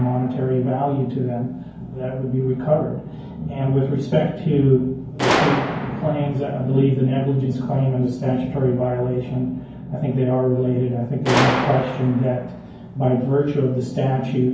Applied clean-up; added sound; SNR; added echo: none; Gunshot, gunfire; 9 dB; reverberation time 0.9 s.